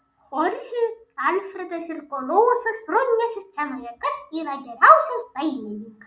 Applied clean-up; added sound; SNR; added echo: none; none; none; none.